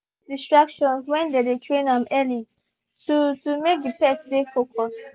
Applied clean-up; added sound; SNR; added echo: none; none; none; none.